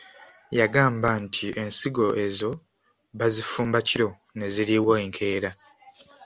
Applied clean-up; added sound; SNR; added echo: none; none; none; none.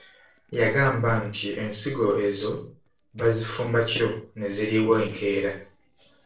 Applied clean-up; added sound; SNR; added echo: neural separator model SepFormer DNS4.